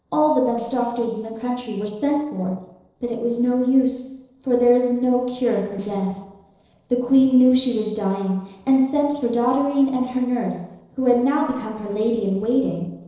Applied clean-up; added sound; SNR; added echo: neural separator model SepFormer DNS4.